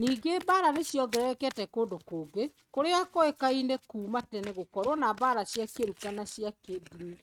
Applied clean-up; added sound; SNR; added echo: neural mask model RNNoise.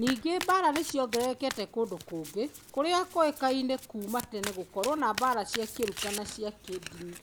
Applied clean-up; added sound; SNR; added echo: none; Domestic sounds, home sounds; 11 dB; none.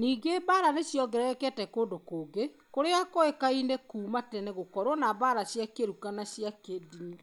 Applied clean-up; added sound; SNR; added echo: none; none; none; none.